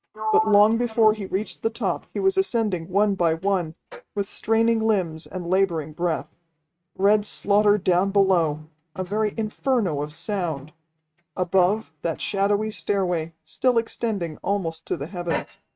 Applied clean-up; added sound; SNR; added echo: neural mask model RNNoise.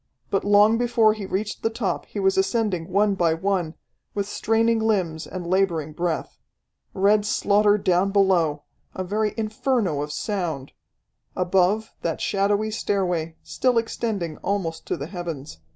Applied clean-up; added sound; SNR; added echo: none; none; none; none.